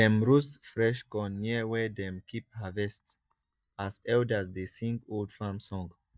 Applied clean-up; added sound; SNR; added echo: neural mask model DeepFilterNet 3.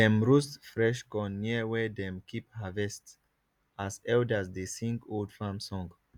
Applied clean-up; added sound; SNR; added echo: none; none; none; none.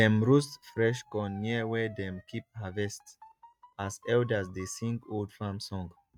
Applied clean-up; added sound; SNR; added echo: neural mask model RNNoise.